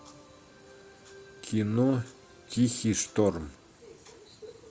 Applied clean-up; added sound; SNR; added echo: none; none; none; none.